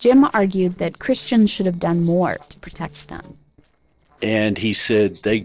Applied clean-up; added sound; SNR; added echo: neural separator model SepFormer DNS4.